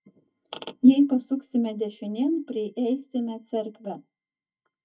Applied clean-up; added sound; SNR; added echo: neural mask model DeepFilterNet 3.